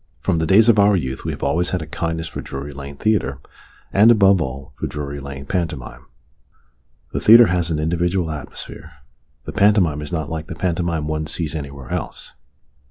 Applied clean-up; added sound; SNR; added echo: none; none; none; none.